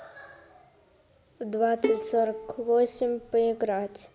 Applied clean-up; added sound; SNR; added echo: none; Bowed string instrument; 7 dB; none.